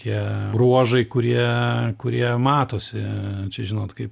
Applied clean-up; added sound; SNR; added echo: none; none; none; none.